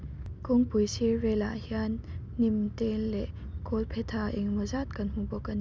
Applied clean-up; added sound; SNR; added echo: none; none; none; none.